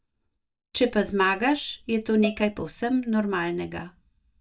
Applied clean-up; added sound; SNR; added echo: neural mask model DeepFilterNet 3.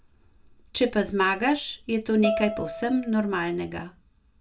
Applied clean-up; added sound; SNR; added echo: none; Bowed string instrument; 6 dB; reverberation time 0.2 s.